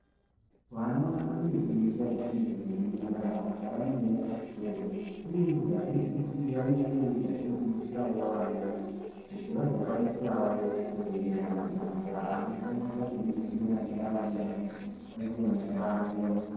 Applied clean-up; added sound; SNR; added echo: neural separator model SepFormer DNS4.